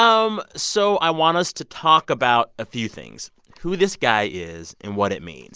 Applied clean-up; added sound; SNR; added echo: none; none; none; none.